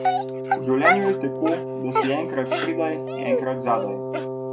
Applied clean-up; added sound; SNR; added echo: none; Wind instrument, woodwind instrument + Dog; -1 dB; none.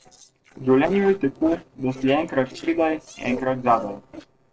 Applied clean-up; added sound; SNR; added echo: neural separator model SepFormer DNS4.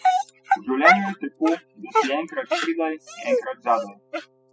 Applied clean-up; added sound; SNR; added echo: classical method spectral subtraction.